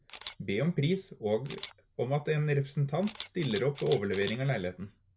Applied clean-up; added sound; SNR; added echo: none; Camera; 18 dB; none.